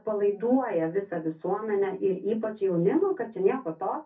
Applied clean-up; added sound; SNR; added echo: none; none; none; reverberation time 0.3 s.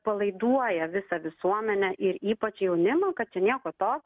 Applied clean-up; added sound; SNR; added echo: none; none; none; none.